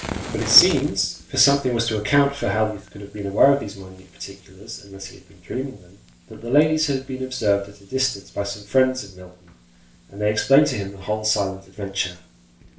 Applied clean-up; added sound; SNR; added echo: none; Fire; 17 dB; reverberation time 0.3 s.